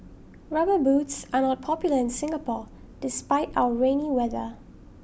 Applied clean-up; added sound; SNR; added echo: none; none; none; none.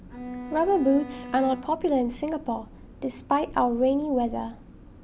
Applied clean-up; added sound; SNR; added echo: none; Bowed string instrument; 12 dB; none.